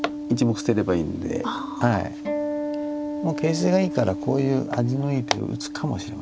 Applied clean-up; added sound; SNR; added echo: none; Acoustic guitar; 7 dB; none.